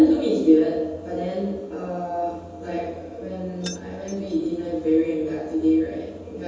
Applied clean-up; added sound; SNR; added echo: none; Keys jangling; 20 dB; reverberation time 1.1 s.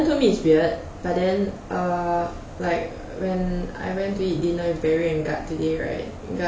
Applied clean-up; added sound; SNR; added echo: none; none; none; none.